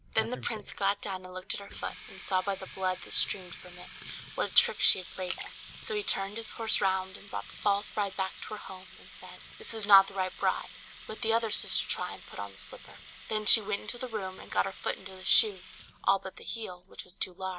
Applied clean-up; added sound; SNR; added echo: none; Water tap, faucet + Splash, splatter; 13 dB; none.